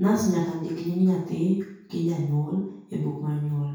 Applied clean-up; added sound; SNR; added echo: none; none; none; reverberation time 0.6 s.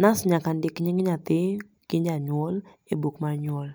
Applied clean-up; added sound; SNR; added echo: none; none; none; none.